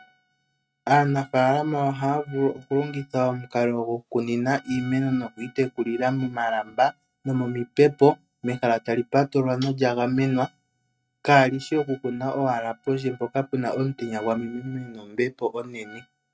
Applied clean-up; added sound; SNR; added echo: neural mask model RNNoise.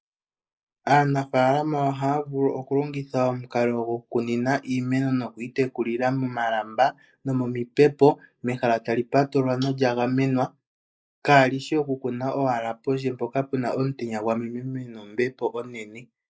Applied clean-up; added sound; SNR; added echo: neural mask model Resemble Enhance denoiser.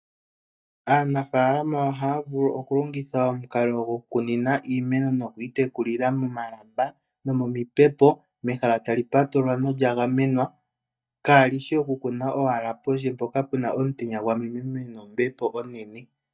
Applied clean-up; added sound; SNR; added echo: neural mask model DeepFilterNet 3.